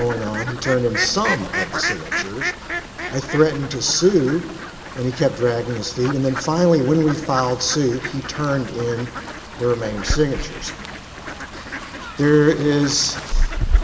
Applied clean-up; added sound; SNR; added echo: none; Fowl; 5 dB; none.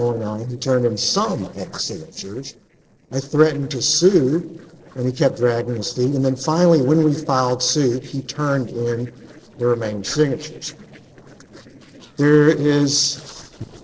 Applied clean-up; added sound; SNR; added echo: neural separator model SepFormer DNS4.